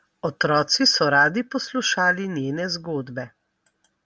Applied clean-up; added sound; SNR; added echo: none; none; none; none.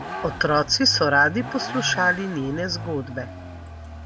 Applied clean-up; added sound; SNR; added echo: none; Vehicle; 11 dB; none.